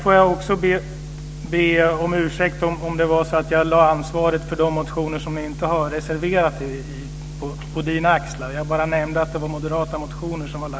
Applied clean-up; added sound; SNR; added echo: none; none; none; none.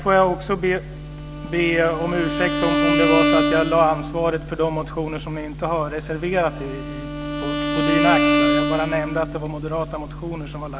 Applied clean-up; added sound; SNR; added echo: none; Bowed string instrument; 1 dB; none.